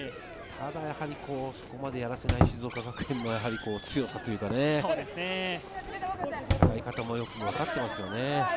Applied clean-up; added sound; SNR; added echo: none; Squeak; 2 dB; none.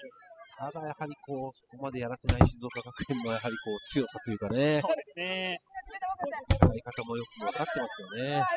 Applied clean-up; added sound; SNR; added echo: classical method spectral subtraction.